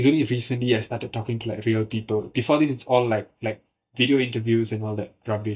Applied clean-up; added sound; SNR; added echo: neural mask model DeepFilterNet 3.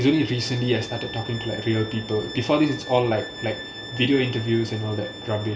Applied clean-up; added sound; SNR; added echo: none; Bowed string instrument; 14 dB; reverberation time 2.8 s.